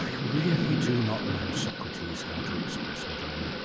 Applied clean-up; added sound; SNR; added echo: none; Thunder / Rain; -1 dB; none.